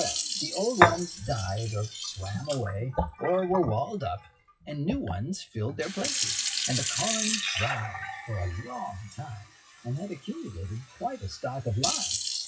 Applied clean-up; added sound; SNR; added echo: classical method WPE with log-MMSE.